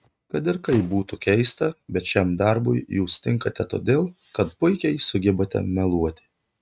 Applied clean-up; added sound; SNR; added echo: neural mask model RNNoise.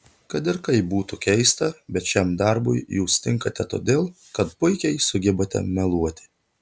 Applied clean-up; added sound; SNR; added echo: none; none; none; none.